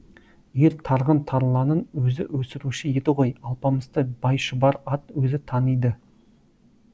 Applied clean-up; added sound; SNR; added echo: none; none; none; none.